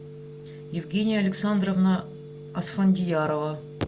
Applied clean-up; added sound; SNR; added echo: none; none; none; none.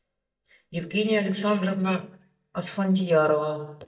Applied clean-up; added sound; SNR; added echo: neural mask model DeepFilterNet 3.